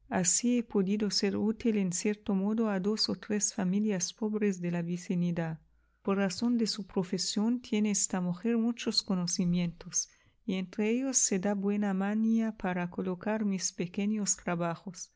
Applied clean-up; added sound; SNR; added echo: none; none; none; none.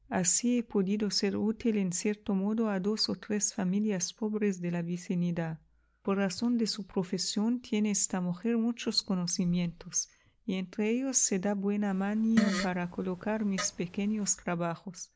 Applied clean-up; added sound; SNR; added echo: none; Fart; 6 dB; none.